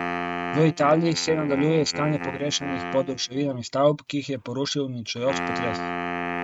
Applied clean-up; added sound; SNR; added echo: neural mask model RNNoise.